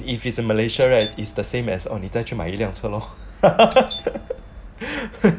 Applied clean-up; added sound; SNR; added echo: none; Doorbell; 16 dB; none.